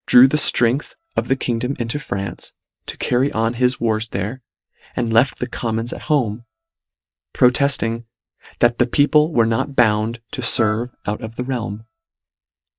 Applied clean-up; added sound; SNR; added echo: neural mask model DeepFilterNet 3.